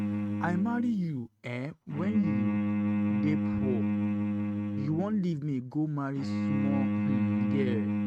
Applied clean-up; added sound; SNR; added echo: neural mask model RNNoise.